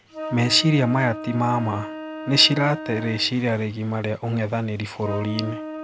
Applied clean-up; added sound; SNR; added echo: none; Wind instrument, woodwind instrument; 11 dB; none.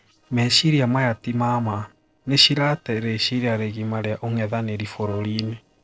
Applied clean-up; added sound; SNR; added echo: neural separator model SepFormer DNS4.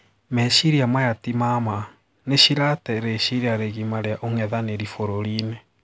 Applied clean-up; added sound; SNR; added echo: none; none; none; none.